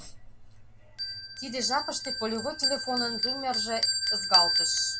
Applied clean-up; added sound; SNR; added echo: none; Bell; -4 dB; reverberation time 0.2 s.